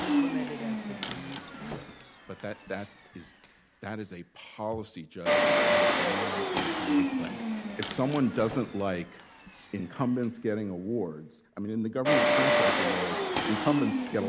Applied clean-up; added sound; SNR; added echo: none; Engine; -4 dB; none.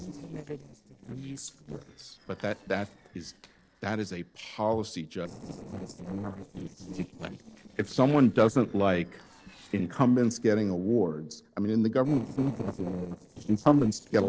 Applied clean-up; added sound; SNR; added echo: neural separator model SepFormer DNS4.